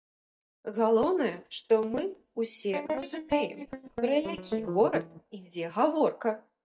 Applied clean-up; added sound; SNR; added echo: neural mask model DeepFilterNet 3.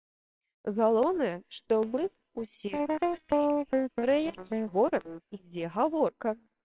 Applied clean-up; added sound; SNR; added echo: neural separator model SepFormer WHAMR!.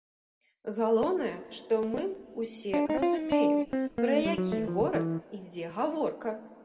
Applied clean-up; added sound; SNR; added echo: none; Guitar; -3 dB; reverberation time 1.7 s.